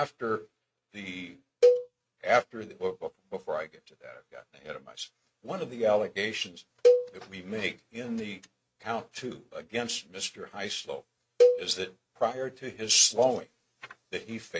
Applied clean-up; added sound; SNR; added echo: neural mask model RNNoise.